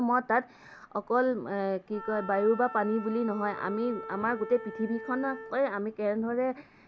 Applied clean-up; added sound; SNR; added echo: none; Wind instrument, woodwind instrument; 15 dB; none.